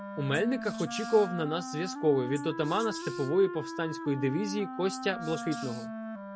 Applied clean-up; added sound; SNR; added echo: none; Wild animals + Wind instrument, woodwind instrument; 8 dB; none.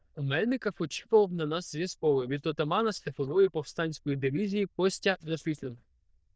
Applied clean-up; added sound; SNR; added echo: neural diffusion model UNIVERSE++.